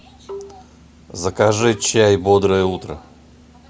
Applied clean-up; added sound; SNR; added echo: none; Marimba, xylophone; 17 dB; none.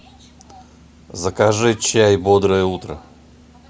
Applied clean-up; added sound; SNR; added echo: none; none; none; none.